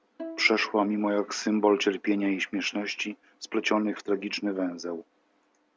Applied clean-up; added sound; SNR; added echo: none; Bowed string instrument; 18 dB; none.